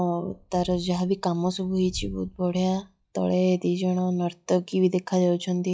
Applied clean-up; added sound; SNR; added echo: classical method log-MMSE.